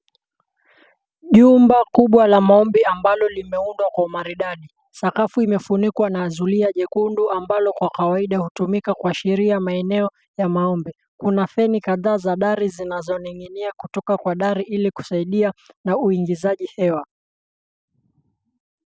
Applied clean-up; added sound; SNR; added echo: none; none; none; none.